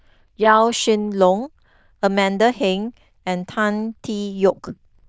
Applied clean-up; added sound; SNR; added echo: neural diffusion model UNIVERSE++.